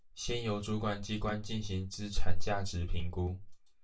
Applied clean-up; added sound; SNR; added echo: none; none; none; reverberation time 0.2 s.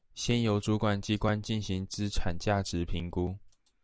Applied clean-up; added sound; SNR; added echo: none; none; none; none.